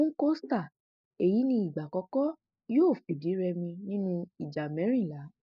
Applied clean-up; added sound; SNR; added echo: neural mask model Resemble Enhance denoiser.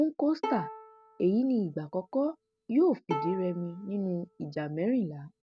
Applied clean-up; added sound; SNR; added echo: none; Bowed string instrument; 11 dB; none.